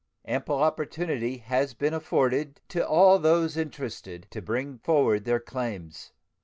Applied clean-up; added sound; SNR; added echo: none; none; none; none.